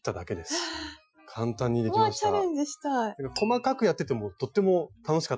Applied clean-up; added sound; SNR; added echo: classical method Wiener filter.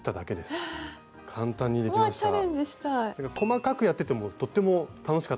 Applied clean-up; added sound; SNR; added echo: none; Tap; 17 dB; none.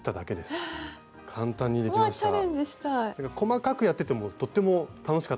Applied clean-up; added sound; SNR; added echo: none; none; none; none.